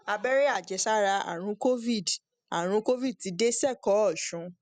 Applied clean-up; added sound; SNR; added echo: none; none; none; none.